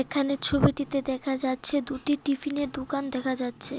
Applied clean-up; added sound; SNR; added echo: none; none; none; none.